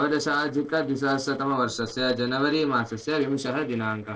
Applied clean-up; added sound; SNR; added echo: neural separator model SepFormer DNS4.